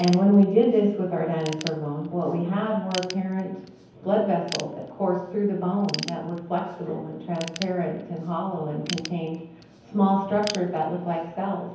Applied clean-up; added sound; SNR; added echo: none; Ratchet, pawl / Tools; 16 dB; reverberation time 0.9 s.